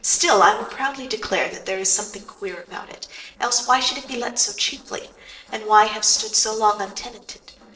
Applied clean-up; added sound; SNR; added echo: neural separator model SepFormer DNS4.